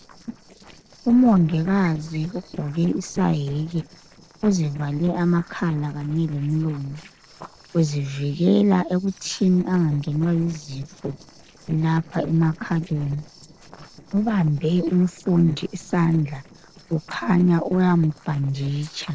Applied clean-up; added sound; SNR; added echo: neural separator model SepFormer DNS4.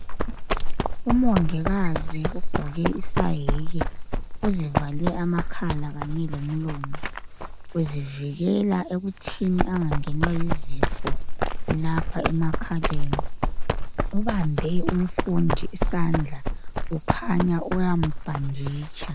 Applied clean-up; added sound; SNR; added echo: none; Run; -4 dB; none.